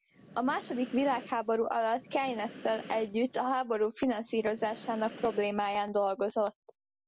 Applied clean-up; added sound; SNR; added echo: none; Breathing; 17 dB; none.